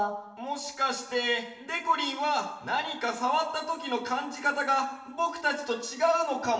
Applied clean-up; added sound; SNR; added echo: none; none; none; reverberation time 0.9 s.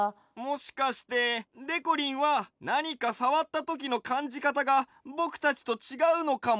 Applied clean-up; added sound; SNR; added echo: none; none; none; none.